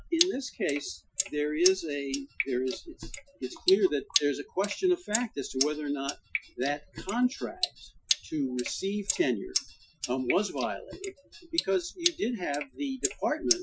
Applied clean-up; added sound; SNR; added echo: classical method Wiener filter.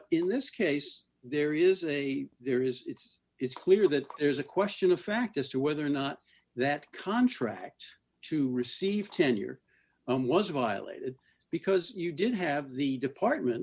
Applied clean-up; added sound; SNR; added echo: none; none; none; none.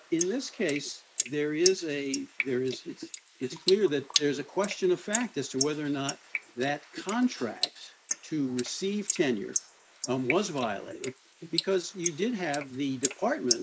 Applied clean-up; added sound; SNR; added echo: neural mask model Resemble Enhance denoiser.